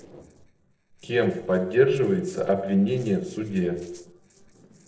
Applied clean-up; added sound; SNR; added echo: neural separator model SepFormer DNS4.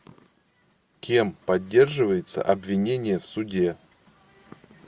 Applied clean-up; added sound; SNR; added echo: none; none; none; none.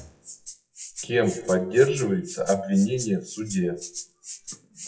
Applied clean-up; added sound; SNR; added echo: classical method WPE with log-MMSE.